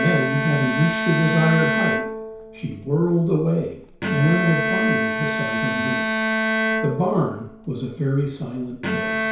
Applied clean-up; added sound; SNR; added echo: none; Bowed string instrument; 2 dB; reverberation time 0.6 s.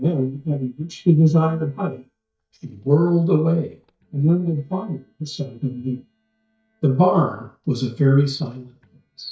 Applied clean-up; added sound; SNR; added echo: neural mask model DeepFilterNet 3.